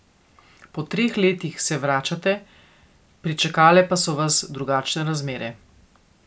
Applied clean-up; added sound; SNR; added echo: none; none; none; none.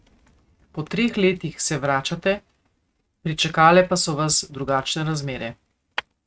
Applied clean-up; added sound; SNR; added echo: neural mask model RNNoise.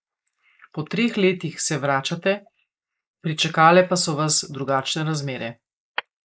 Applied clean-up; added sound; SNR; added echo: neural mask model Resemble Enhance denoiser.